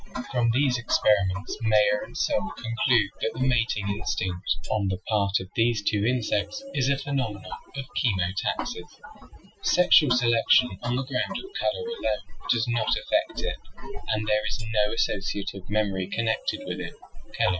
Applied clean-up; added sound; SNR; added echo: classical method Wiener filter.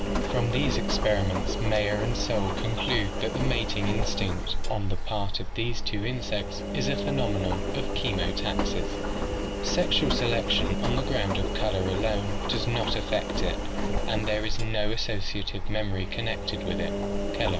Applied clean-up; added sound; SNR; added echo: none; Engine; -2 dB; none.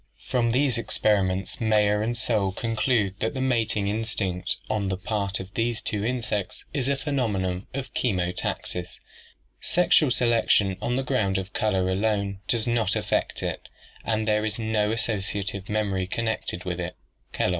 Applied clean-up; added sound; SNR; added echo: none; none; none; none.